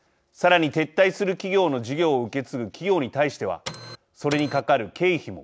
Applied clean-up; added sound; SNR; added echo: none; Printer; 12 dB; none.